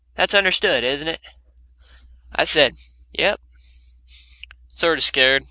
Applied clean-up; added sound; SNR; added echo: none; none; none; none.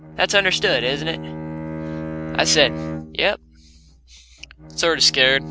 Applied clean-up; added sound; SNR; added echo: none; Bowed string instrument; 10 dB; none.